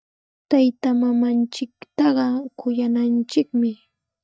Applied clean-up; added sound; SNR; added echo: neural mask model DeepFilterNet 3.